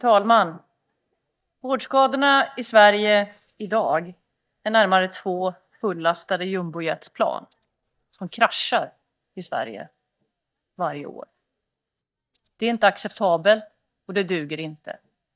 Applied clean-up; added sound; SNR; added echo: neural mask model DeepFilterNet 3.